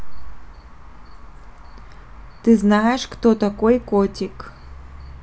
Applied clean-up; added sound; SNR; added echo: none; none; none; none.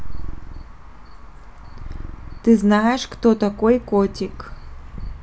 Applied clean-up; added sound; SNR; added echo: none; Purr; 15 dB; none.